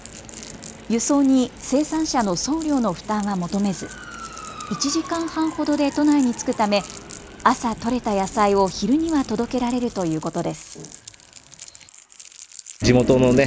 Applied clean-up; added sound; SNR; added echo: none; Motor vehicle (road) / Siren + Crackle; 19 dB; none.